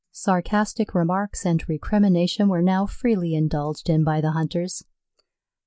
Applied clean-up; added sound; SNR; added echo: neural mask model Resemble Enhance denoiser.